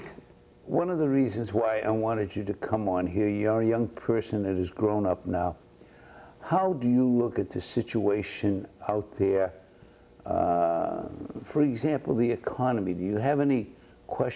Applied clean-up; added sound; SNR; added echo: none; none; none; none.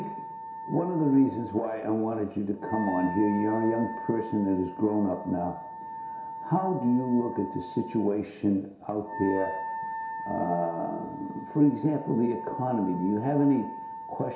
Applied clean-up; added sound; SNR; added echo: none; Wind instrument, woodwind instrument; 10 dB; reverberation time 0.7 s.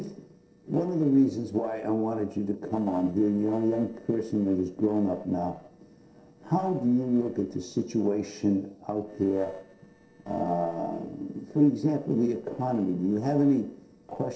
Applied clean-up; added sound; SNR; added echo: neural separator model SepFormer DNS4.